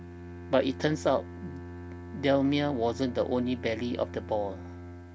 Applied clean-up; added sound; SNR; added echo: none; Bowed string instrument; 12 dB; none.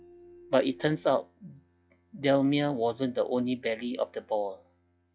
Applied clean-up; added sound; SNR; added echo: classical method log-MMSE.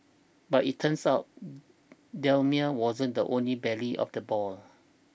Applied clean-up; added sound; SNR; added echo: none; none; none; none.